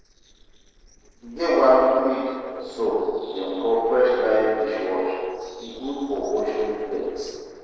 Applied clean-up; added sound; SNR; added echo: neural separator model SepFormer DNS4.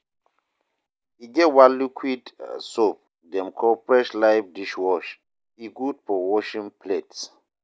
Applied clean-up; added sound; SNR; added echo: none; none; none; none.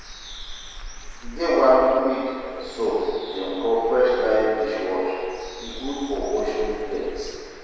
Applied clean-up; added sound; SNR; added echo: none; Bird; 14 dB; reverberation time 1.9 s.